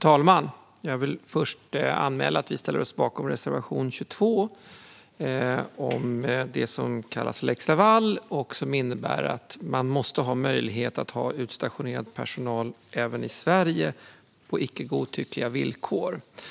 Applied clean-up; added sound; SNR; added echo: none; none; none; none.